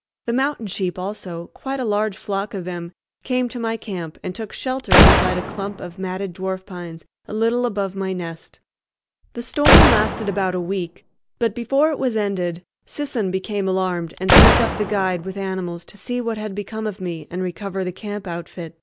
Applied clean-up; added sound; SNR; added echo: none; Gunshot, gunfire; -5 dB; none.